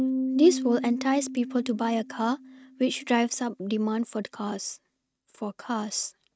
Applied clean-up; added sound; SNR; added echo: neural mask model RNNoise.